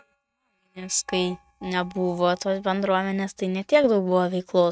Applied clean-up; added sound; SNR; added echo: neural mask model RNNoise.